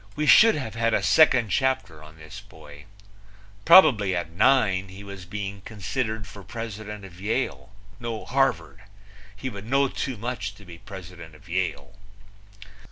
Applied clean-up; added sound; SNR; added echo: none; none; none; none.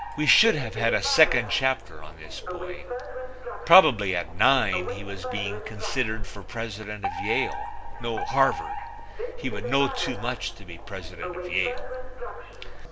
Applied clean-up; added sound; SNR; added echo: none; Alarm; 9 dB; none.